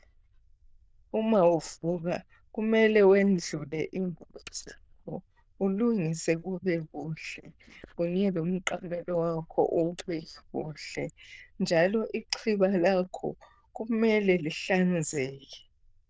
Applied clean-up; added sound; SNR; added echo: neural diffusion model UNIVERSE++.